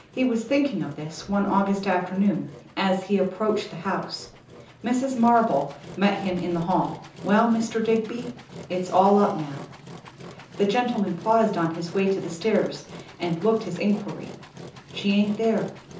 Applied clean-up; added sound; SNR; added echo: none; Engine; 18 dB; reverberation time 0.6 s.